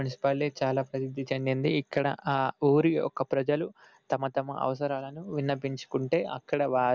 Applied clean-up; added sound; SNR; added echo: none; none; none; none.